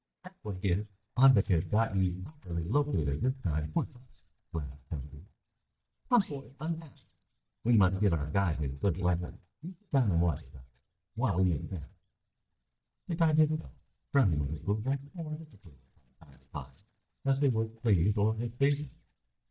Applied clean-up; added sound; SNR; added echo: neural mask model DeepFilterNet 3.